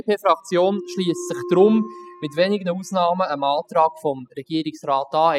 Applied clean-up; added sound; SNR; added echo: classical method spectral subtraction.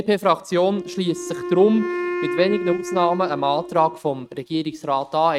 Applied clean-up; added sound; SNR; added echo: neural mask model RNNoise.